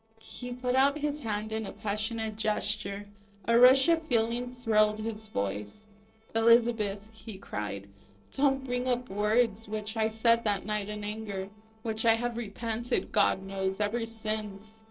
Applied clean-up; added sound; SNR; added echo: neural separator model SepFormer DNS4.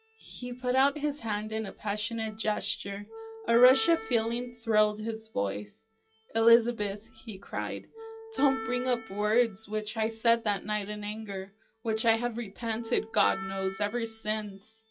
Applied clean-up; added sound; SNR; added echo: classical method WPE with log-MMSE.